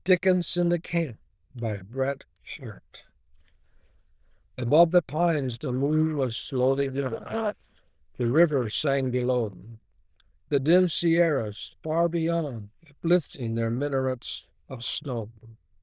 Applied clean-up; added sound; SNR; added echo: neural diffusion model UNIVERSE++.